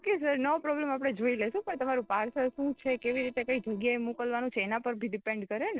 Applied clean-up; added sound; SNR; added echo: neural separator model SepFormer DNS4.